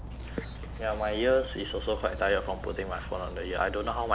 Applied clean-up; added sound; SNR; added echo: none; Dog; 9 dB; none.